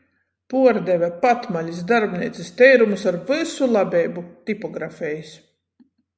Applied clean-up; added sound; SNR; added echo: none; none; none; none.